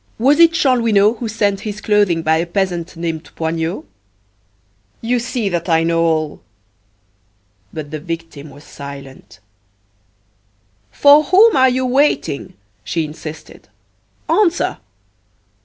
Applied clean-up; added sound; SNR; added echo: none; none; none; none.